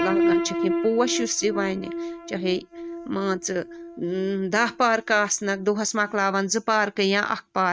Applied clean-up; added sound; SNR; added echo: neural mask model RNNoise.